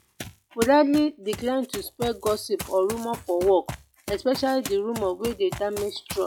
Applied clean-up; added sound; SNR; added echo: classical method log-MMSE.